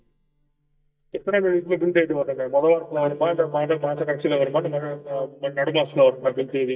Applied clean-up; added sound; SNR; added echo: neural mask model DeepFilterNet 3.